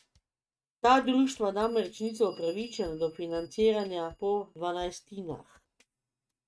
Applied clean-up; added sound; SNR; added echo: neural mask model RNNoise.